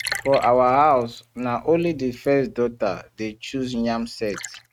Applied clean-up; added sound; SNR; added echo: neural mask model RNNoise.